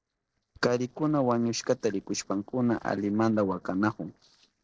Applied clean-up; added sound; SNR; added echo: neural separator model SepFormer DNS4.